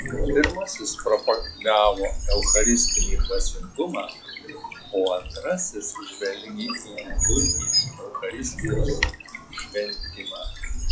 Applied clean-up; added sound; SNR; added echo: classical method log-MMSE.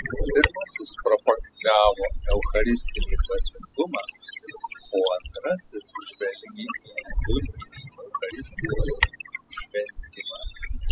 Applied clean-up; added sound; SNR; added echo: classical method spectral subtraction.